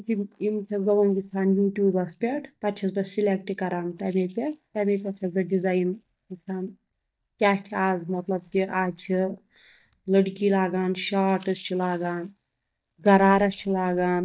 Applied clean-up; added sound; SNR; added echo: neural mask model DeepFilterNet 3.